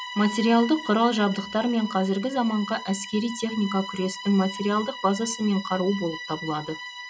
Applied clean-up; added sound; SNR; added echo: none; Bowed string instrument; 13 dB; none.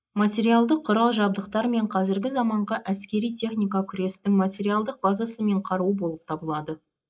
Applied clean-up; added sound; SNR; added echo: neural mask model Resemble Enhance denoiser.